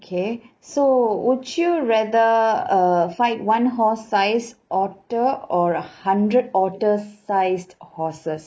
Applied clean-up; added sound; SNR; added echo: neural mask model Resemble Enhance denoiser.